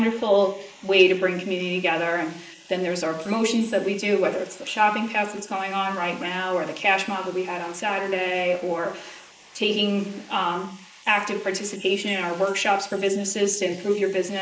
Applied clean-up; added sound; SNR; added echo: neural mask model Resemble Enhance denoiser.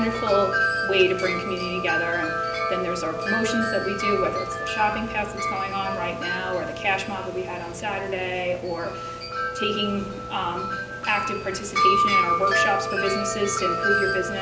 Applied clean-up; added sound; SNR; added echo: none; Wind chime; 0 dB; none.